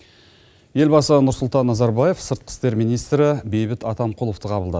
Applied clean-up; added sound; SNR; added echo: none; none; none; none.